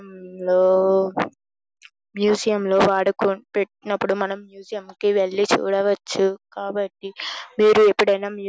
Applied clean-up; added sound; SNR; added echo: none; none; none; none.